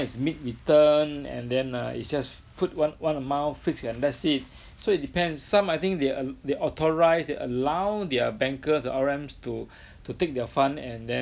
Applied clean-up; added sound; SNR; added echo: none; none; none; none.